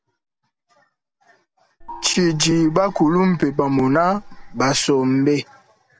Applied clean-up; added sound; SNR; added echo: none; Gong; 18 dB; none.